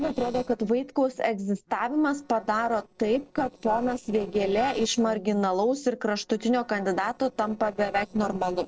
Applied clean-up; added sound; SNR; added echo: neural separator model SepFormer DNS4.